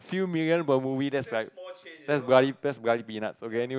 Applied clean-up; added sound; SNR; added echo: none; none; none; none.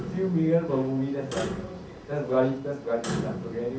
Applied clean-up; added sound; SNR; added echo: none; Clock; 8 dB; reverberation time 0.6 s.